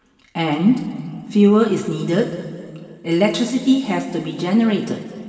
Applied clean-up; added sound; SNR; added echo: none; none; none; reverberation time 2.2 s.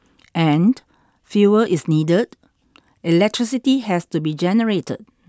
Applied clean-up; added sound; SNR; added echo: none; none; none; none.